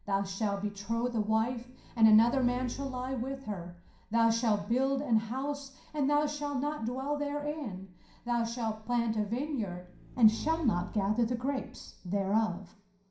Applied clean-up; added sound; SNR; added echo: none; Motorcycle / Engine; 20 dB; reverberation time 0.5 s.